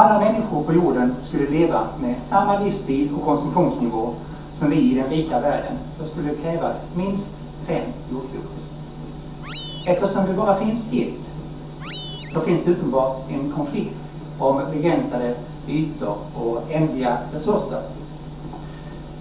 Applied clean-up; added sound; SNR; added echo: none; Animal; 20 dB; reverberation time 0.6 s.